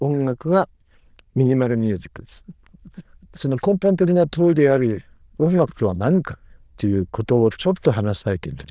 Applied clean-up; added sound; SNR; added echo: neural diffusion model UNIVERSE++.